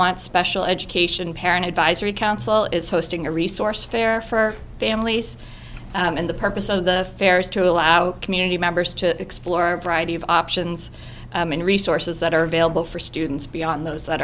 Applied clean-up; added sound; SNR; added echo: none; none; none; none.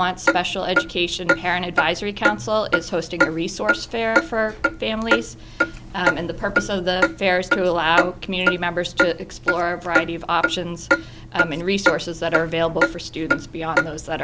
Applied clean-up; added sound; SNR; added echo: none; Clock; 1 dB; none.